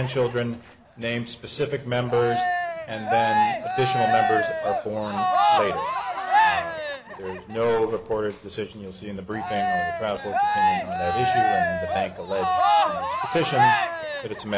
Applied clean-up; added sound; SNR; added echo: none; Cheering; -4 dB; none.